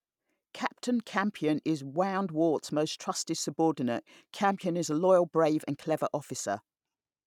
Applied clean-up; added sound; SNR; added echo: none; none; none; none.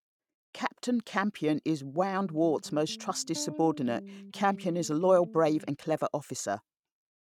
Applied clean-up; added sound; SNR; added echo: neural mask model RNNoise.